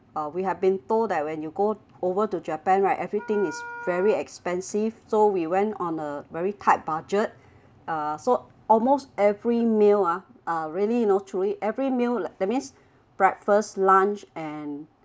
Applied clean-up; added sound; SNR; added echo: none; Wind instrument, woodwind instrument; 16 dB; none.